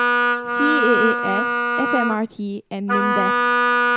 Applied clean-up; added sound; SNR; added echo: none; Wind instrument, woodwind instrument; -5 dB; none.